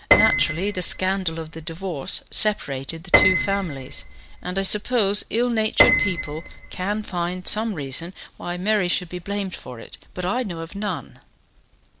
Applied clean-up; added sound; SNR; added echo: none; Piano; -1 dB; none.